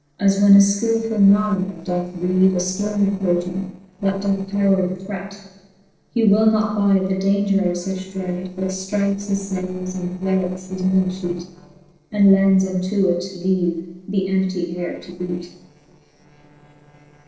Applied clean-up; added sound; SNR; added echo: neural separator model SepFormer DNS4.